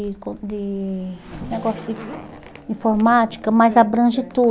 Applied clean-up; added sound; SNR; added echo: none; Race car, auto racing / Accelerating, revving, vroom; 19 dB; none.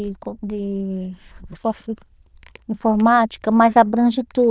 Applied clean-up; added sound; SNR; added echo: neural diffusion model UNIVERSE++.